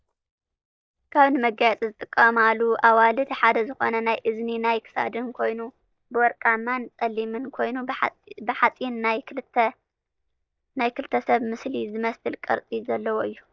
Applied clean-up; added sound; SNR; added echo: neural mask model DeepFilterNet 3.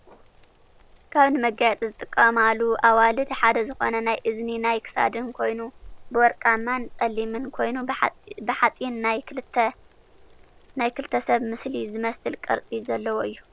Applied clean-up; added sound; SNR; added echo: none; Insect; 19 dB; none.